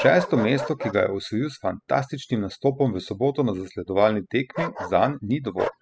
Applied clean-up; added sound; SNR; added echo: classical method spectral subtraction.